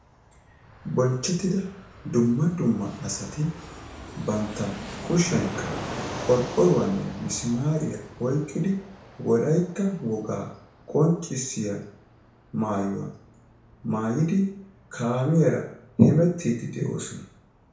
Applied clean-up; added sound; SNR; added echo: none; Fixed-wing aircraft, airplane; 15 dB; reverberation time 0.6 s.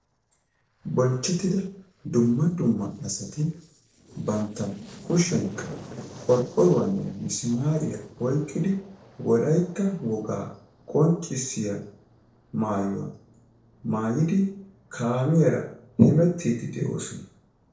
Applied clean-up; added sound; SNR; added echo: neural separator model SepFormer DNS4.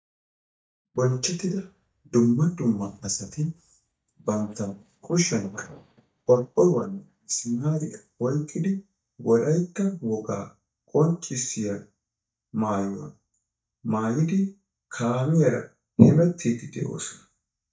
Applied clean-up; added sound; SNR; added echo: neural mask model DeepFilterNet 3.